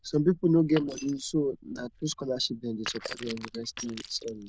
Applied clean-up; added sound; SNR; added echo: neural diffusion model UNIVERSE++.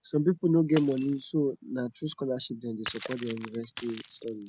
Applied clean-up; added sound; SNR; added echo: none; Shatter; 15 dB; none.